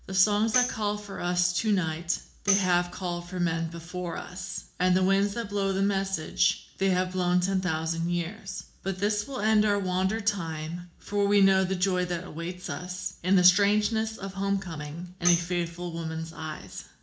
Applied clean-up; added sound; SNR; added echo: none; Tambourine; 8 dB; reverberation time 0.4 s.